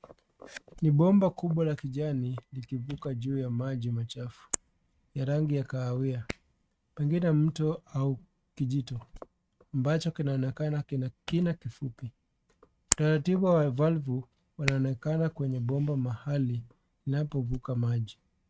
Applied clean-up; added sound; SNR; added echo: neural mask model RNNoise.